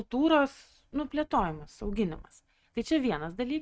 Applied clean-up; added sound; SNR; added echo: neural mask model RNNoise.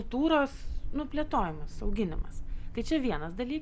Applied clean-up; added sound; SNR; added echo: none; Wind; 3 dB; none.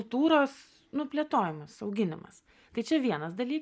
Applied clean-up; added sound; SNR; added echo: none; none; none; none.